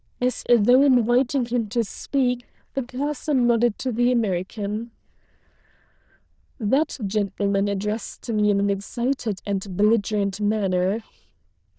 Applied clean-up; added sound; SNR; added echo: neural diffusion model UNIVERSE++.